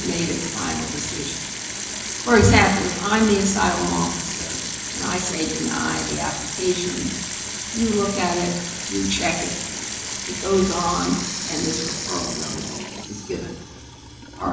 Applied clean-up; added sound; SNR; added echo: none; Sink (filling or washing) / Water tap, faucet; 6 dB; reverberation time 1.0 s.